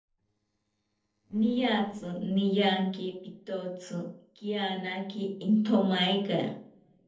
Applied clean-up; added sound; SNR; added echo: neural separator model SepFormer DNS4.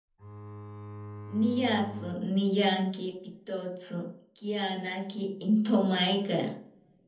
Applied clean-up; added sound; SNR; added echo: none; Bowed string instrument; 13 dB; reverberation time 0.7 s.